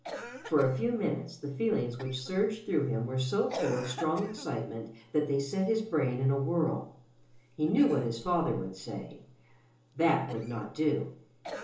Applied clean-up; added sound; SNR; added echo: none; Cough; 16 dB; reverberation time 0.6 s.